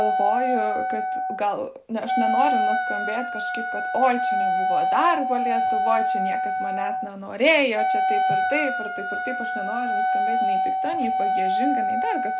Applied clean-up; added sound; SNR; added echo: none; Wind instrument, woodwind instrument; -3 dB; none.